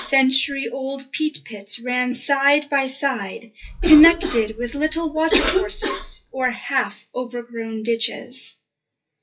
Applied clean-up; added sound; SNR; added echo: classical method WPE with log-MMSE.